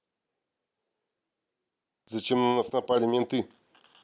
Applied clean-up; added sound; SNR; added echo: none; none; none; none.